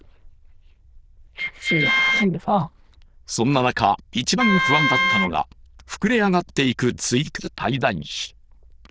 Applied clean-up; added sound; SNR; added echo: neural diffusion model UNIVERSE++.